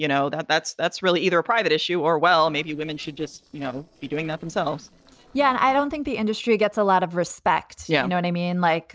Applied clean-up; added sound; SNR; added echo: neural separator model SepFormer DNS4.